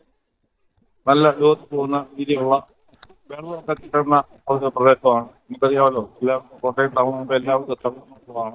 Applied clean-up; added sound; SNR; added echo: neural mask model DeepFilterNet 3.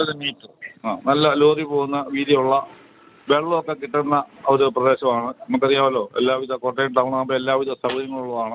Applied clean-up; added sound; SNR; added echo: none; none; none; none.